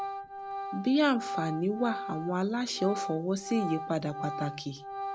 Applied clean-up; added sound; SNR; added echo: none; Organ; 7 dB; none.